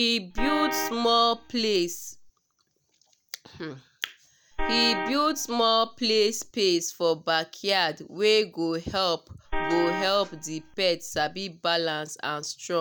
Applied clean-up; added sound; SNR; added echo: none; Vehicle horn, car horn, honking; 6 dB; none.